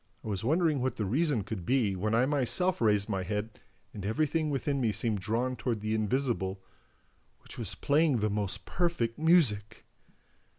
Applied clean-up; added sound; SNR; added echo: none; none; none; none.